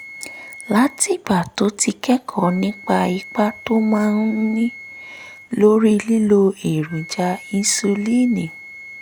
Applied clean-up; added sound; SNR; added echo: none; Wind instrument, woodwind instrument; 20 dB; none.